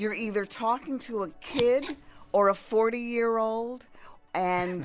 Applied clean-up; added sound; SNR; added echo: none; Scissors; 10 dB; none.